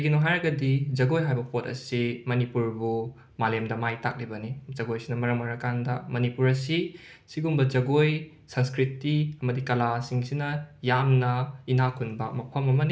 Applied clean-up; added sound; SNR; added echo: none; none; none; none.